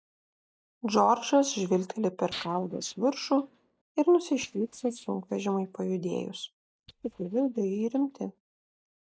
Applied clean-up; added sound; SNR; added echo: neural mask model DeepFilterNet 3.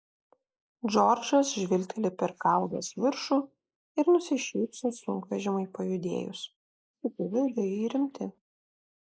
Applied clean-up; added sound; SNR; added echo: neural mask model Resemble Enhance denoiser.